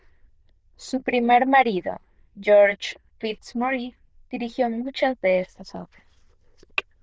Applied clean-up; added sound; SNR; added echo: neural diffusion model UNIVERSE++.